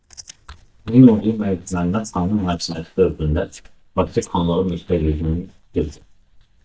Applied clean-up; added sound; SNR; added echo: neural mask model DeepFilterNet 3.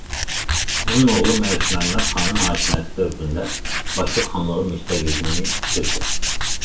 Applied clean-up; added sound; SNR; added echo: none; Tools; -2 dB; reverberation time 0.4 s.